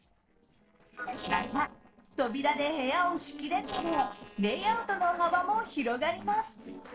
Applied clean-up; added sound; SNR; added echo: neural separator model SepFormer DNS4.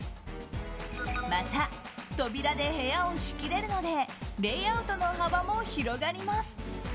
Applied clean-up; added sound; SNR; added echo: none; none; none; none.